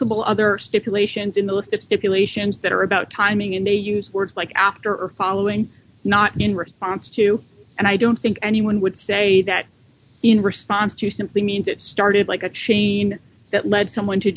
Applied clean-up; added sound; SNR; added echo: none; none; none; none.